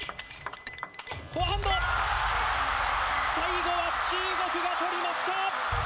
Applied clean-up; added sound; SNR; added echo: none; Clapping + Chink, clink; 5 dB; none.